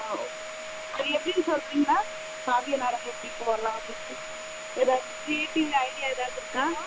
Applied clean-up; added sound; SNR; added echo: none; Domestic sounds, home sounds; 8 dB; none.